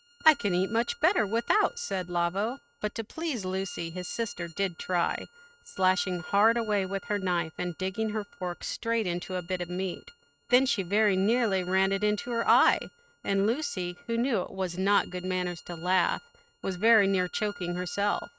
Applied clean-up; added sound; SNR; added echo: neural mask model RNNoise.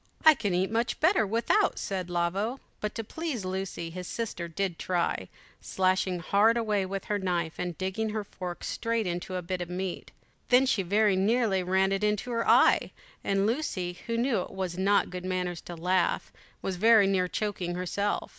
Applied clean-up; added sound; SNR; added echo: none; none; none; none.